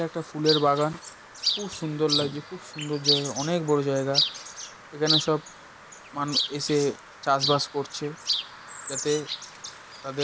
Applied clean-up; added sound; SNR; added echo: none; Chirp, tweet; 3 dB; none.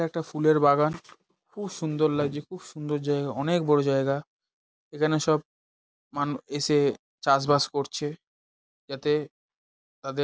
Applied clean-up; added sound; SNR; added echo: none; none; none; none.